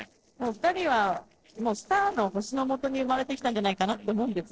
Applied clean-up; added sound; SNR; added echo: neural separator model SepFormer DNS4.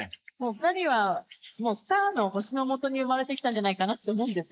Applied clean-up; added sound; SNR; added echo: neural mask model Resemble Enhance denoiser.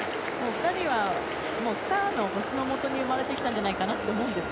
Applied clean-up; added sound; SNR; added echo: none; Train; 3 dB; none.